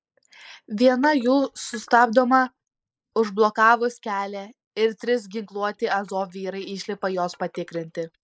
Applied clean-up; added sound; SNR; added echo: neural mask model Resemble Enhance denoiser.